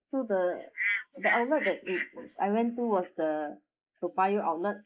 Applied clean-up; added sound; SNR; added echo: neural mask model Resemble Enhance denoiser.